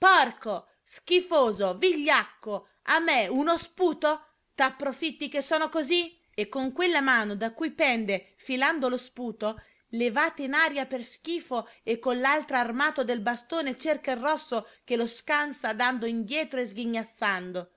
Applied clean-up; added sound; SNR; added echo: none; none; none; none.